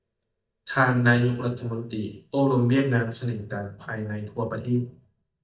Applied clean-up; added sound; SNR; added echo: neural mask model DeepFilterNet 3.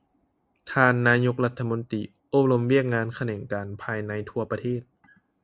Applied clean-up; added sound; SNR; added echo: none; none; none; none.